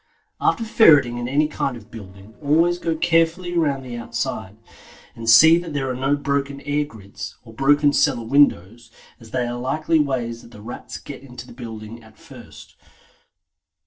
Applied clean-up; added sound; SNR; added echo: neural separator model SepFormer DNS4.